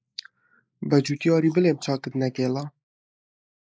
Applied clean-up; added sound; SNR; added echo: neural mask model Resemble Enhance denoiser.